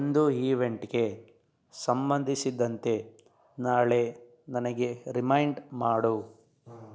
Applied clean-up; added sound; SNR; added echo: none; none; none; none.